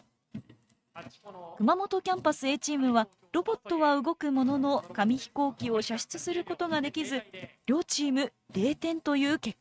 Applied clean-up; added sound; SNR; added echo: neural mask model RNNoise.